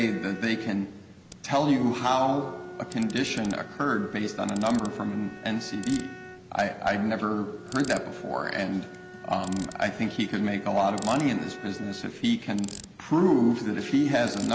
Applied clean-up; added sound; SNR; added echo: none; Bowed string instrument + Ratchet, pawl; 16 dB; none.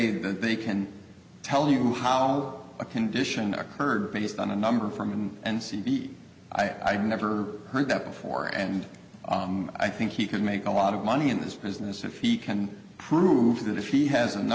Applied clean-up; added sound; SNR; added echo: none; none; none; none.